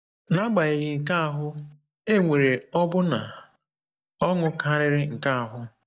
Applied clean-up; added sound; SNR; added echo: neural mask model DeepFilterNet 3.